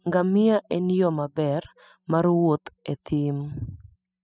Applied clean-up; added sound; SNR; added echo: classical method spectral subtraction.